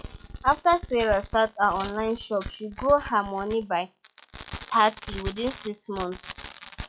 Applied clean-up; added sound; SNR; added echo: classical method log-MMSE.